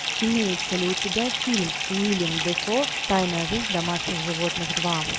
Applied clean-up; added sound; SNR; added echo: none; Fill (with liquid) / Bathtub (filling or washing); 1 dB; none.